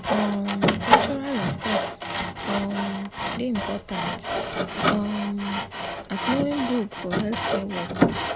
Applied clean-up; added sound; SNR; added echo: none; Sawing; -3 dB; none.